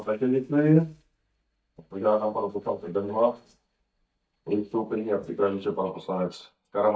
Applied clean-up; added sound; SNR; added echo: neural mask model DeepFilterNet 3.